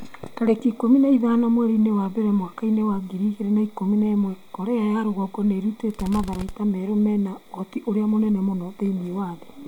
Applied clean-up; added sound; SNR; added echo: none; Fireworks; 13 dB; none.